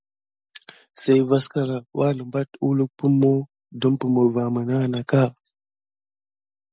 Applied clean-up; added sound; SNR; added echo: none; none; none; none.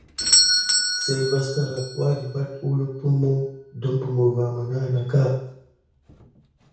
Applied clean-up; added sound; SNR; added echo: none; Doorbell; 2 dB; reverberation time 0.6 s.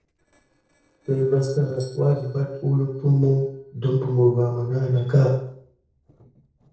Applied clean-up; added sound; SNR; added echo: neural separator model SepFormer DNS4.